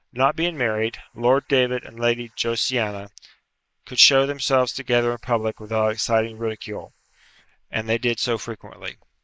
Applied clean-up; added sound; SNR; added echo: neural mask model Resemble Enhance denoiser.